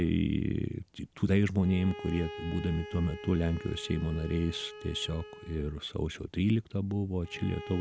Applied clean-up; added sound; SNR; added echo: none; Bowed string instrument; 16 dB; none.